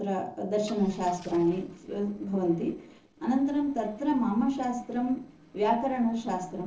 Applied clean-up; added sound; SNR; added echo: neural separator model SepFormer DNS4.